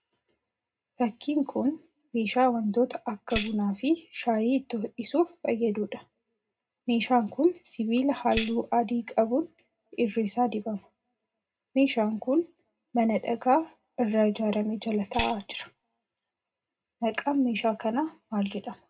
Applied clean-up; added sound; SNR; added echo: none; Tambourine; -4 dB; reverberation time 0.2 s.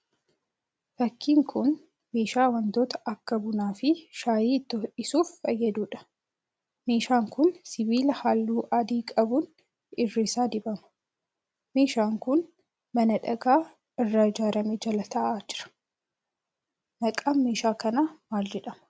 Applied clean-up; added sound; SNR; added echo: none; none; none; none.